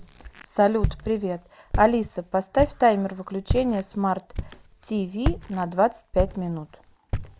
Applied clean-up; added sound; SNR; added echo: none; Walk, footsteps; 7 dB; none.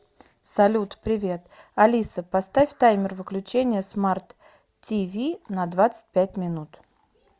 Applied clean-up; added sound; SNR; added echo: none; none; none; none.